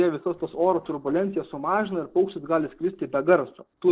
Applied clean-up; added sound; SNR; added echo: neural separator model SepFormer DNS4.